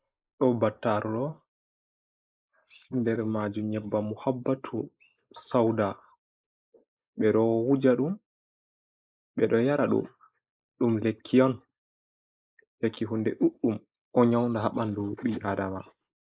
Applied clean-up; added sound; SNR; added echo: neural mask model Resemble Enhance denoiser.